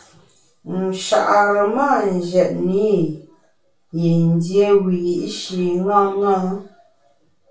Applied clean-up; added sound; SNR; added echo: none; none; none; reverberation time 0.2 s.